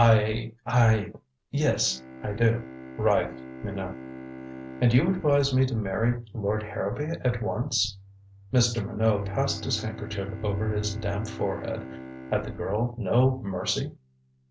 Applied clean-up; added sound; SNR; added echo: none; Bowed string instrument; 17 dB; none.